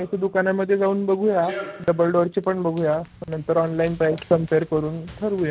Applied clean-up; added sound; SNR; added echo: none; Run; 19 dB; none.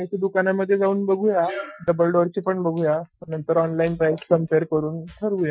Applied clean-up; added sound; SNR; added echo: classical method Wiener filter.